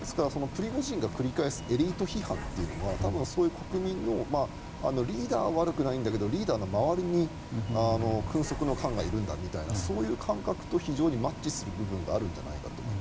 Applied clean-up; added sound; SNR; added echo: none; Bus; 9 dB; none.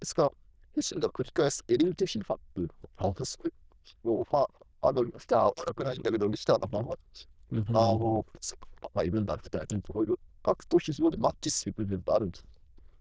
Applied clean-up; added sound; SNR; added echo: neural diffusion model UNIVERSE++.